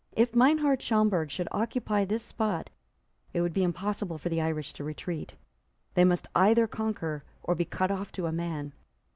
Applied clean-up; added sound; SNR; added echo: none; none; none; none.